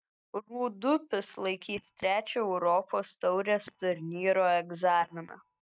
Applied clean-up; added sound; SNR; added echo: neural mask model DeepFilterNet 3.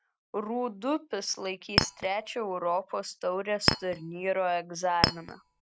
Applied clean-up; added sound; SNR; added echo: none; Chink, clink; -2 dB; none.